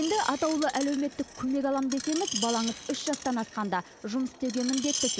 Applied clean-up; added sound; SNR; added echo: none; Screech; 8 dB; none.